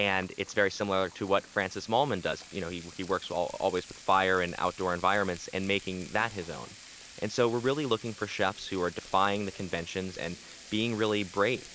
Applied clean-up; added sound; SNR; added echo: none; Frying (food); 19 dB; none.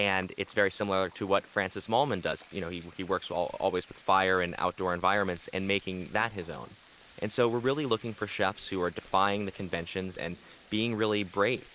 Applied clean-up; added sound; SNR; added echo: neural mask model Resemble Enhance denoiser.